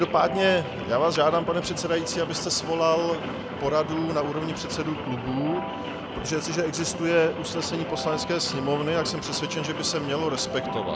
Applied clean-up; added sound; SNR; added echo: none; Rain + Keyboard (musical); 7 dB; none.